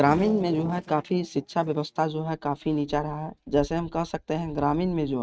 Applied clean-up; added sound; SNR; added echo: neural mask model RNNoise.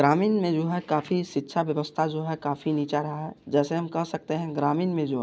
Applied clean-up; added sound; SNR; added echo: none; none; none; none.